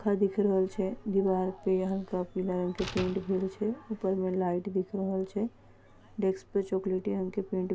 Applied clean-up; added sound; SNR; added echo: none; Slam; 19 dB; none.